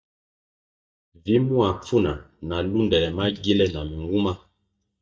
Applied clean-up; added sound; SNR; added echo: neural mask model DeepFilterNet 3.